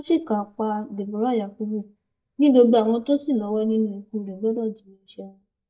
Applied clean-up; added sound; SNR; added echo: neural mask model DeepFilterNet 3.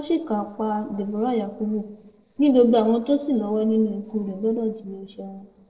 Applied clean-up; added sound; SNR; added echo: neural separator model SepFormer DNS4.